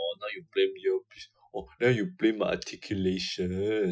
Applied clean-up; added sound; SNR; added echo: classical method Wiener filter.